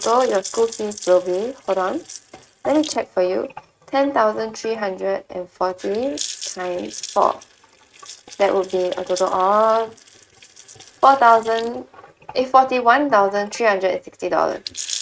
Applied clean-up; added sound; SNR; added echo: neural mask model RNNoise.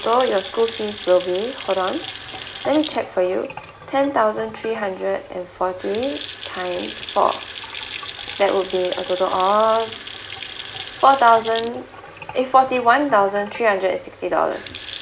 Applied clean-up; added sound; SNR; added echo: none; Sink (filling or washing) / Water tap, faucet / Splash, splatter; 8 dB; none.